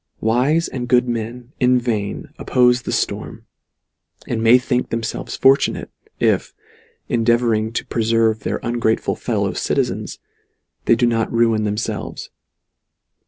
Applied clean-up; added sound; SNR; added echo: none; none; none; none.